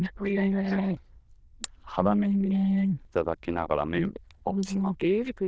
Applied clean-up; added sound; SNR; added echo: neural diffusion model UNIVERSE++.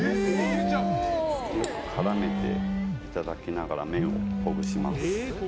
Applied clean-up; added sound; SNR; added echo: none; Telephone; 2 dB; none.